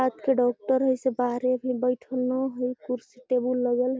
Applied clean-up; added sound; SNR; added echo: none; none; none; none.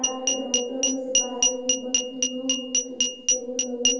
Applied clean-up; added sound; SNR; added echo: none; Glass; -5 dB; reverberation time 1.2 s.